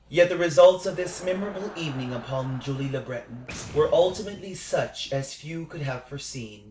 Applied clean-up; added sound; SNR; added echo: none; Crowd + Boom; 19 dB; none.